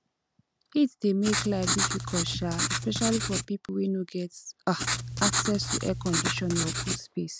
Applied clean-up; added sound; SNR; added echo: none; Writing; -4 dB; none.